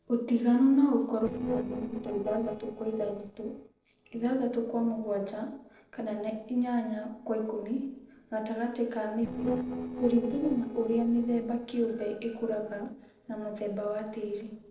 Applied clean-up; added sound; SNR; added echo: neural separator model SepFormer DNS4.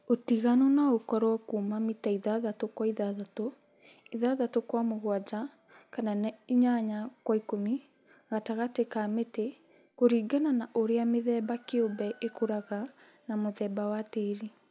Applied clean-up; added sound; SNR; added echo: none; none; none; none.